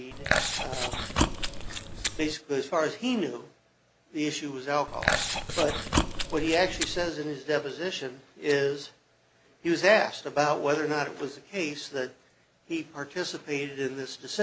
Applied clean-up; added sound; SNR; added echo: none; Chewing, mastication; 0 dB; none.